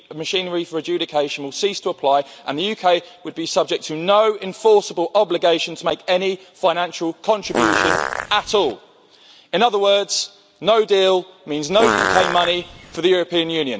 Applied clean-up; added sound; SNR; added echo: none; Fart; 2 dB; none.